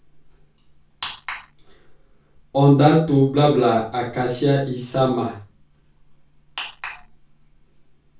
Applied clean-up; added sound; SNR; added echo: none; none; none; reverberation time 0.3 s.